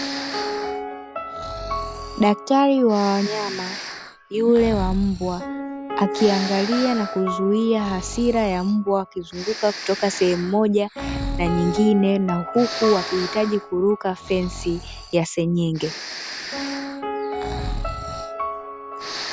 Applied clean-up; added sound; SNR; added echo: none; Piano + Breathing; 7 dB; none.